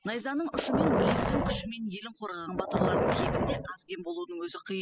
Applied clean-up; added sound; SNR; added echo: classical method spectral subtraction.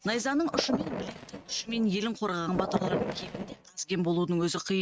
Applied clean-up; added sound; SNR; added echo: neural mask model RNNoise.